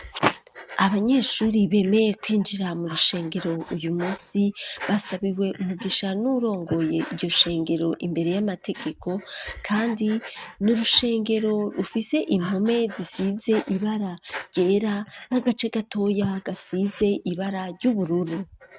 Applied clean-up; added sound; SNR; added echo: neural mask model RNNoise.